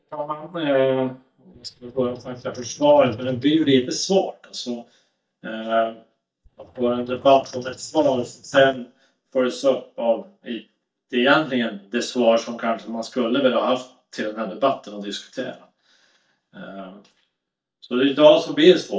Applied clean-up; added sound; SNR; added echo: neural mask model DeepFilterNet 3.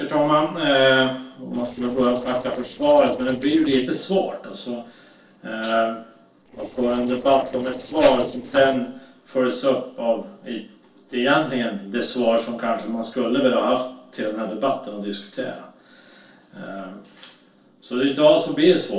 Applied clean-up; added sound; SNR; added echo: neural separator model SepFormer DNS4.